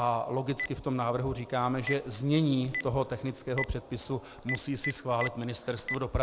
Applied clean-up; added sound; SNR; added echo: none; Telephone; 10 dB; none.